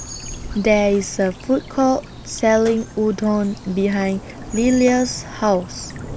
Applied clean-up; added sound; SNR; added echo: none; Stream / Bird vocalization, bird call, bird song + Mechanisms; 14 dB; none.